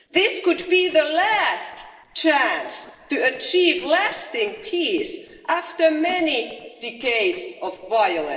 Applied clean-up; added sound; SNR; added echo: neural separator model SepFormer DNS4.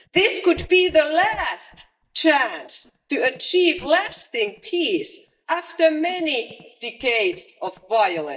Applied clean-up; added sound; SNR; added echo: neural mask model DeepFilterNet 3.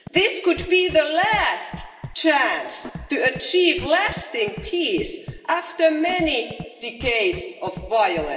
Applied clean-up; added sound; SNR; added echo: none; Scratching (performance technique); 17 dB; reverberation time 1.7 s.